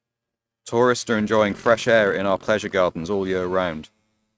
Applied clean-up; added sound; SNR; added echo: neural mask model RNNoise.